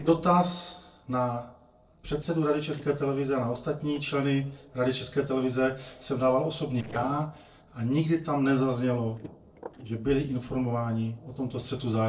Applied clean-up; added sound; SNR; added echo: neural separator model SepFormer DNS4.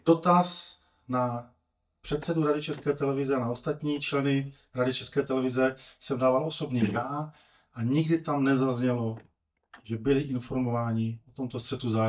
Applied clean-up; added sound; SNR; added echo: neural mask model DeepFilterNet 3.